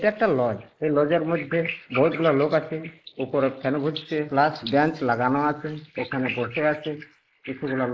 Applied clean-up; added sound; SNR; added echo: neural mask model Resemble Enhance denoiser.